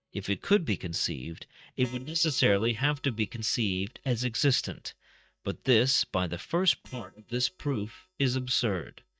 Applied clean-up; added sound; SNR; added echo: neural mask model DeepFilterNet 3.